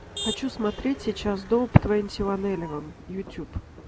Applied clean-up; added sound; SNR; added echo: none; Motor vehicle (road); 14 dB; none.